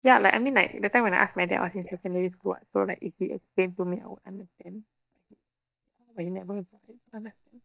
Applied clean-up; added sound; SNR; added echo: neural mask model DeepFilterNet 3.